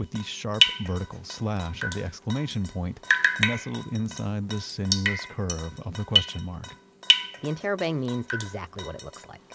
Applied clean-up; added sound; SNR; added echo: none; Drip; -1 dB; none.